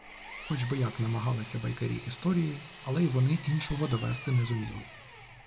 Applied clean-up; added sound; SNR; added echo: none; Power tool; 12 dB; reverberation time 1.0 s.